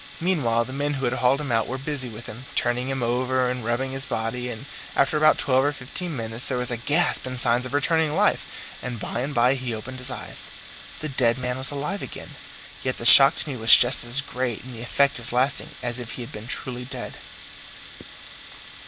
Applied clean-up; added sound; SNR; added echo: none; Tools; 17 dB; none.